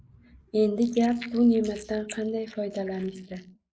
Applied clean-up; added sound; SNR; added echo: neural mask model Resemble Enhance denoiser.